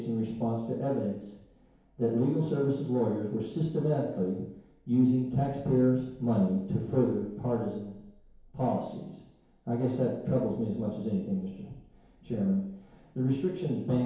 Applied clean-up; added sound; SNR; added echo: none; none; none; reverberation time 1.0 s.